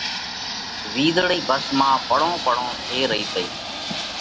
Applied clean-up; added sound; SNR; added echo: none; Fixed-wing aircraft, airplane; 6 dB; none.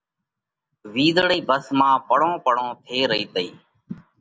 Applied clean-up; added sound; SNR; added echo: none; none; none; none.